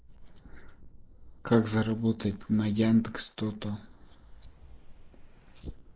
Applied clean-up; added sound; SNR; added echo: neural mask model Resemble Enhance denoiser.